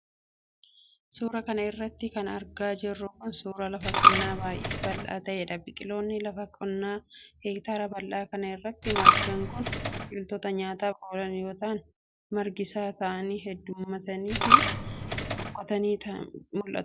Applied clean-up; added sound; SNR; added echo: none; Coin (dropping); -4 dB; none.